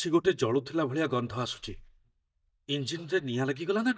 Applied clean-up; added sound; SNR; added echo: neural mask model DeepFilterNet 3.